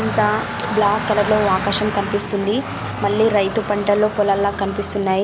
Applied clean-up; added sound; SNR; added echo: none; Traffic noise, roadway noise; 7 dB; none.